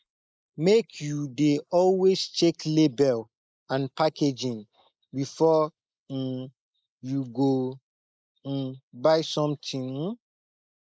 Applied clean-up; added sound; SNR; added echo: neural mask model Resemble Enhance denoiser.